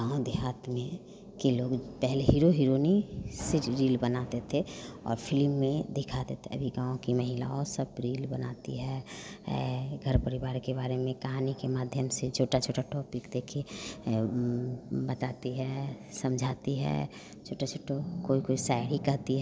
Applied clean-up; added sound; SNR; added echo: none; none; none; none.